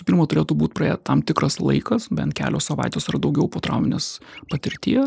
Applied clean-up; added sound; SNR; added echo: neural mask model Resemble Enhance denoiser.